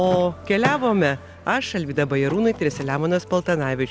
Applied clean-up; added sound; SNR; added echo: none; Door / Car; 14 dB; none.